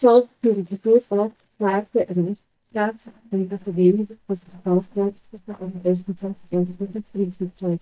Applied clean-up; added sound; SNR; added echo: neural mask model DeepFilterNet 3.